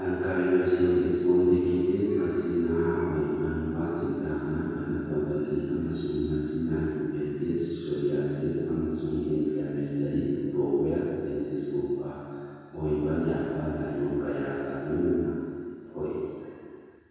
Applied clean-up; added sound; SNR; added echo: none; none; none; reverberation time 2.2 s.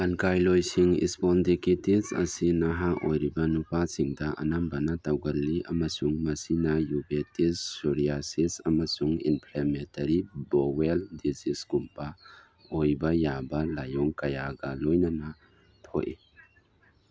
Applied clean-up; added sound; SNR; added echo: none; none; none; none.